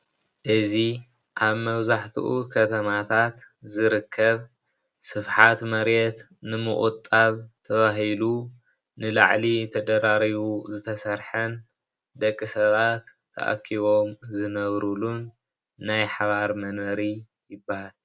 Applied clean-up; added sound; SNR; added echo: none; none; none; none.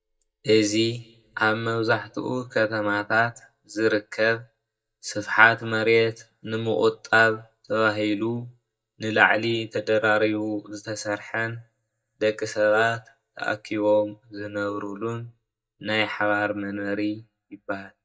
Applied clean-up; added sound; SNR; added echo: neural mask model DeepFilterNet 3.